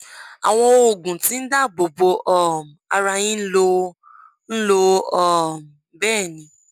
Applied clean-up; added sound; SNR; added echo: none; none; none; none.